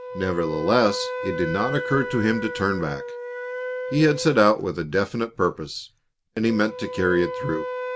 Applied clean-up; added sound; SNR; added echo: none; Wind instrument, woodwind instrument; 8 dB; none.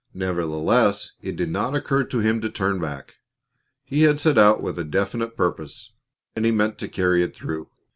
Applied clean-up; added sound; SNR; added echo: none; none; none; none.